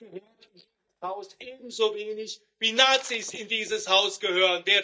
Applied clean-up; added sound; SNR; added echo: neural mask model DeepFilterNet 3.